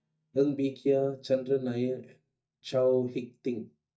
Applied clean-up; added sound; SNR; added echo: neural mask model DeepFilterNet 3.